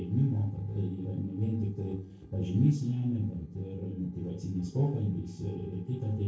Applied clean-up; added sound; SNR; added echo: neural separator model SepFormer DNS4.